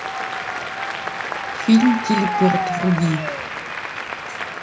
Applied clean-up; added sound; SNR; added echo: none; Applause; 3 dB; reverberation time 0.4 s.